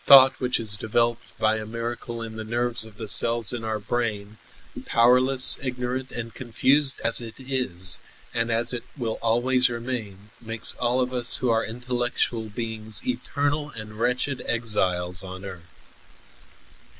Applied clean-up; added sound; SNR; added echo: neural mask model Resemble Enhance denoiser.